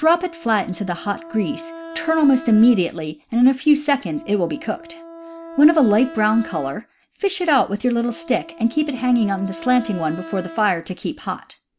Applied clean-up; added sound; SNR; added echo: none; Wind instrument, woodwind instrument; 18 dB; none.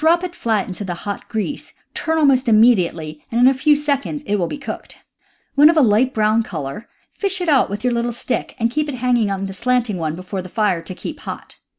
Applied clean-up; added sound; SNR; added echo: none; none; none; none.